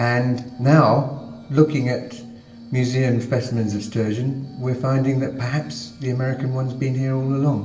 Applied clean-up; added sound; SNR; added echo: none; Glass; 20 dB; reverberation time 0.8 s.